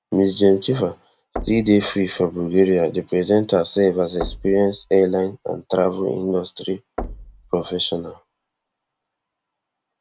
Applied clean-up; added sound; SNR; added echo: none; Knock; 16 dB; none.